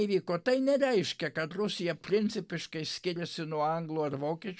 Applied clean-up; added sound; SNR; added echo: none; none; none; none.